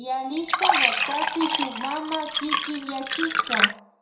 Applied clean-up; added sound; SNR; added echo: none; Fill (with liquid); -5 dB; reverberation time 0.6 s.